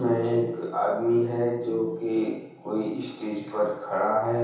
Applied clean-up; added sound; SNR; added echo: none; none; none; reverberation time 0.8 s.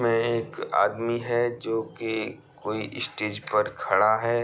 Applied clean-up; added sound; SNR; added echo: none; none; none; none.